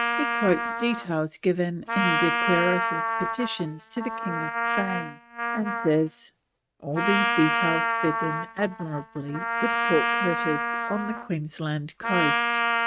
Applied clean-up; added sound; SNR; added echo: neural mask model RNNoise.